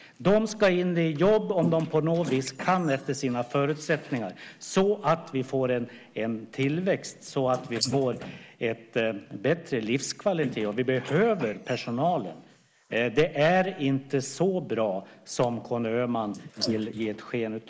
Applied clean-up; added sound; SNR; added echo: neural mask model Resemble Enhance denoiser.